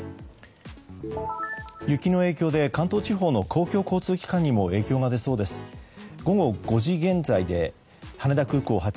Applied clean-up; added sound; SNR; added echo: none; none; none; none.